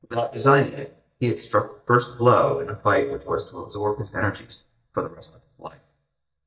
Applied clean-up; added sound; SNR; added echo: neural mask model DeepFilterNet 3.